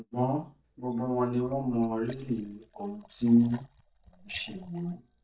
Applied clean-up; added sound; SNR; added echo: neural mask model DeepFilterNet 3.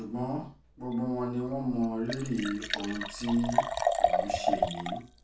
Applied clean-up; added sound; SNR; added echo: none; Liquid; 0 dB; reverberation time 0.2 s.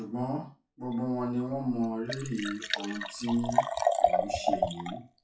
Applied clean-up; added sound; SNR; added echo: classical method WPE with log-MMSE.